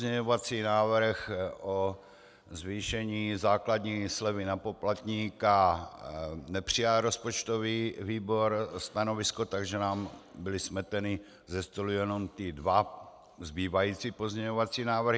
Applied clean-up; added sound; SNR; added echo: none; none; none; none.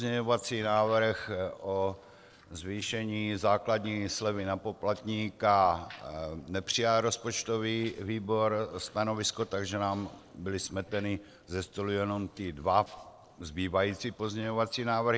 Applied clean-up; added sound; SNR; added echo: neural separator model SepFormer DNS4.